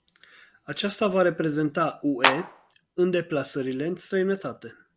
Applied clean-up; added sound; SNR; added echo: none; Clapping; -2 dB; none.